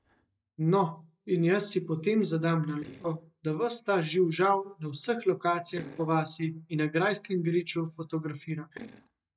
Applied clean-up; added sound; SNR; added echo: neural mask model DeepFilterNet 3.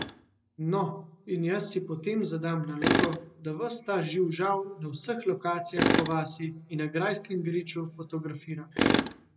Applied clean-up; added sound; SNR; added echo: none; Tools; 2 dB; reverberation time 1.0 s.